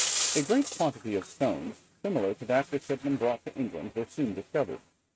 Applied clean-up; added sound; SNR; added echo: neural mask model RNNoise.